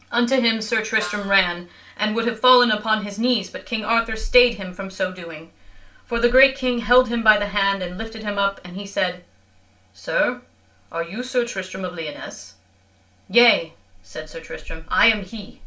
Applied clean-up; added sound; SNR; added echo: none; Snare drum; 17 dB; reverberation time 0.3 s.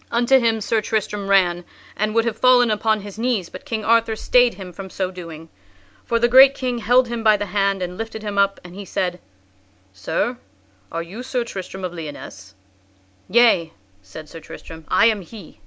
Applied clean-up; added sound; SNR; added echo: none; none; none; none.